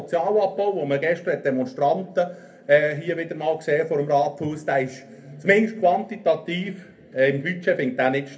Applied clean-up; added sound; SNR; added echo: none; none; none; reverberation time 0.3 s.